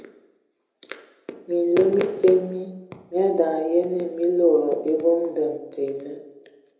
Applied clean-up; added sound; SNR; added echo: none; none; none; reverberation time 0.8 s.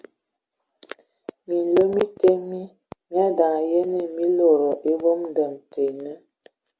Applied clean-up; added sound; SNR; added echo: none; none; none; none.